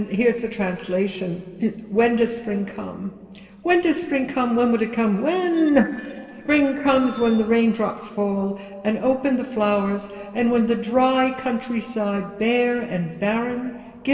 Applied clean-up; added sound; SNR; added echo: neural separator model SepFormer DNS4.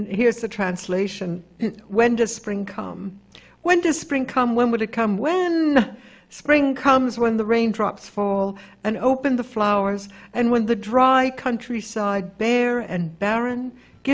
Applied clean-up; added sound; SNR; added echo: none; none; none; none.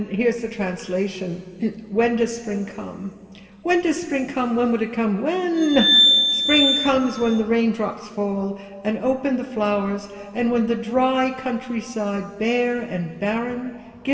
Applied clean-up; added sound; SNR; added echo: none; Glass; -3 dB; reverberation time 2.1 s.